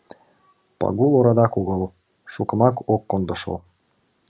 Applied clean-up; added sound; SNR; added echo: none; none; none; none.